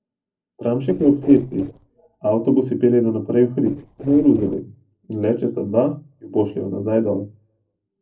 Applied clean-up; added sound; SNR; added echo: neural separator model SepFormer DNS4.